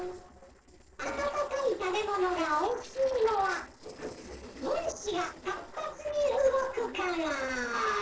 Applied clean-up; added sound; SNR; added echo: neural separator model SepFormer DNS4.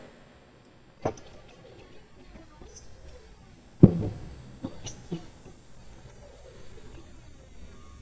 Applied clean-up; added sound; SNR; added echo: neural mask model DeepFilterNet 3.